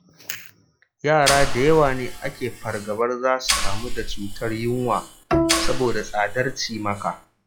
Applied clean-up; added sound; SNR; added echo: classical method log-MMSE.